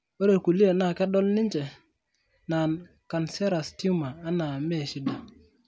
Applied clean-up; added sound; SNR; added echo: none; none; none; none.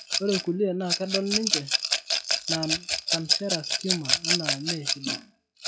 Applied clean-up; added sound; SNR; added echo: classical method log-MMSE.